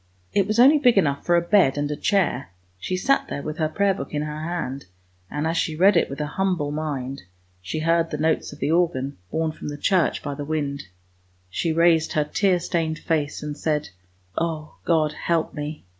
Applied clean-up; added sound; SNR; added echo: none; none; none; none.